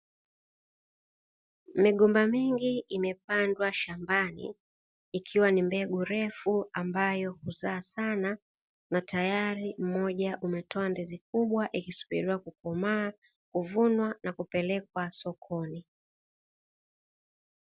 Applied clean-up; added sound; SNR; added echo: none; none; none; none.